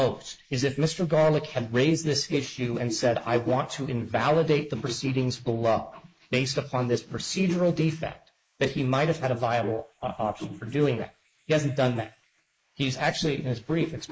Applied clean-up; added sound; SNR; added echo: neural mask model Resemble Enhance denoiser.